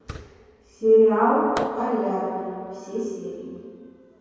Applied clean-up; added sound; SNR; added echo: none; Fireworks; 18 dB; reverberation time 2.2 s.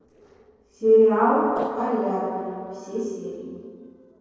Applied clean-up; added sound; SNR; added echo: neural separator model SepFormer DNS4.